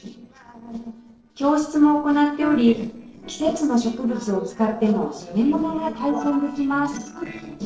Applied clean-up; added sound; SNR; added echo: neural separator model SepFormer DNS4.